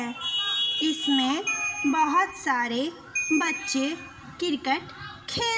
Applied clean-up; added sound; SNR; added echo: none; Ringtone / Bell; 5 dB; reverberation time 2.8 s.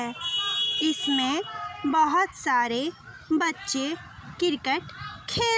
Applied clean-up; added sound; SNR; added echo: none; none; none; none.